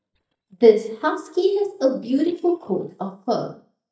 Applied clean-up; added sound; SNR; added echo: neural mask model DeepFilterNet 3.